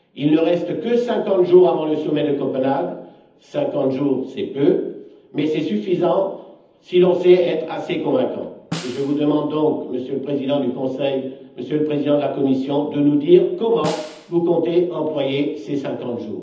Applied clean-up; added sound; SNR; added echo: none; Snare drum; 16 dB; reverberation time 0.8 s.